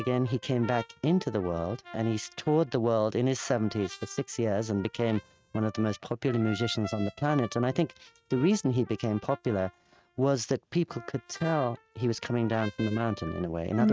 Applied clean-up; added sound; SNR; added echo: neural mask model RNNoise.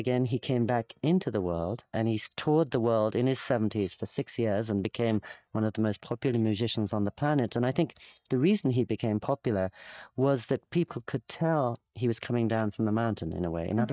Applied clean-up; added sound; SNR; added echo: neural mask model DeepFilterNet 3.